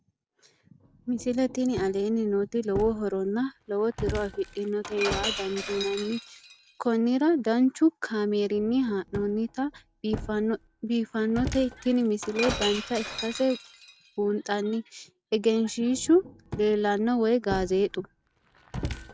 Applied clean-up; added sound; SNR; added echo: none; Shatter; 12 dB; none.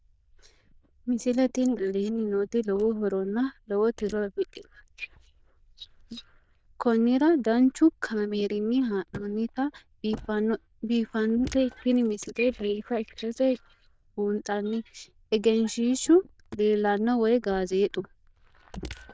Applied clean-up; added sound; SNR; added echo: neural diffusion model UNIVERSE++.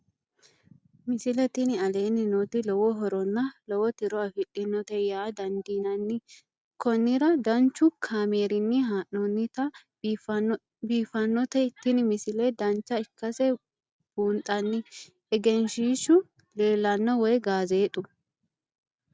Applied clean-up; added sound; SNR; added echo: none; none; none; none.